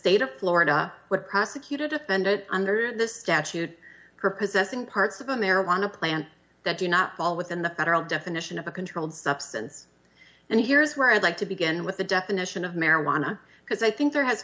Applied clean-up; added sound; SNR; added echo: none; none; none; none.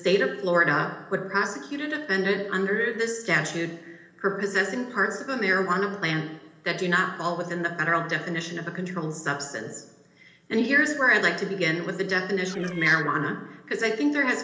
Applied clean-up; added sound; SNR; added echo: neural separator model SepFormer DNS4.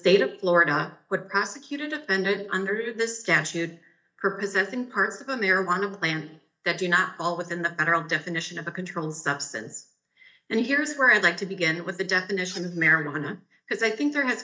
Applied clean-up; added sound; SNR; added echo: neural mask model DeepFilterNet 3.